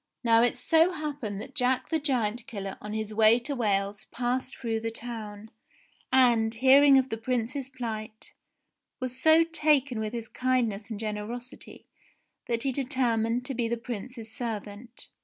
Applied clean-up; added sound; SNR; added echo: none; none; none; none.